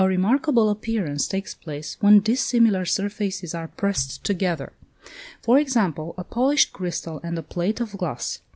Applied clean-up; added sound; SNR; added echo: none; none; none; none.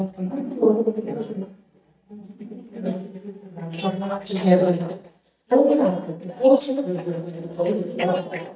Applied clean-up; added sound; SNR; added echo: neural mask model DeepFilterNet 3.